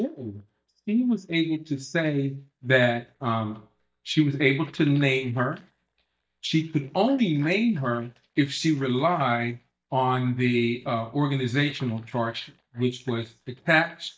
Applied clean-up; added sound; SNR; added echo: neural mask model DeepFilterNet 3.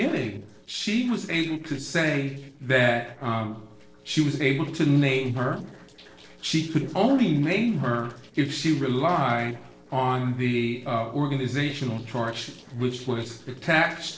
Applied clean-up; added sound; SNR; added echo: neural separator model SepFormer DNS4.